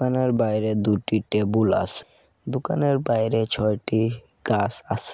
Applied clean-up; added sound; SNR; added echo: none; none; none; none.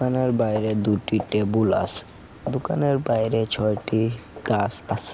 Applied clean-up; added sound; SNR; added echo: none; Walk, footsteps; 16 dB; none.